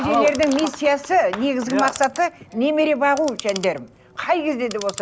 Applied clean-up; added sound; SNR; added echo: none; Clock; 18 dB; none.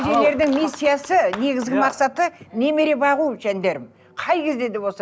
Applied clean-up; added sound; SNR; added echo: none; none; none; none.